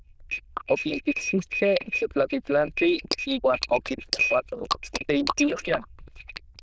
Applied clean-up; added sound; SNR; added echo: neural diffusion model UNIVERSE++.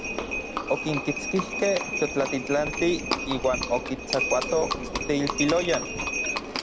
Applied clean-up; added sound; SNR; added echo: none; Livestock, farm animals, working animals; 3 dB; none.